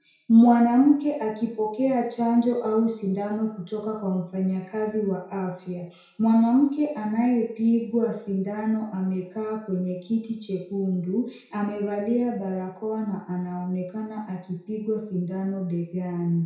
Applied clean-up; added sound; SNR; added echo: none; none; none; reverberation time 0.6 s.